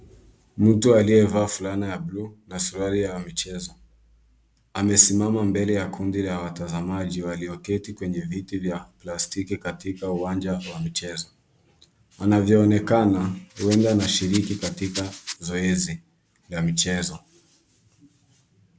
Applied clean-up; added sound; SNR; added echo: none; Rattle; 12 dB; none.